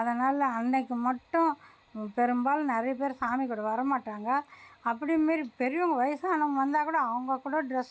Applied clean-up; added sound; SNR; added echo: none; none; none; none.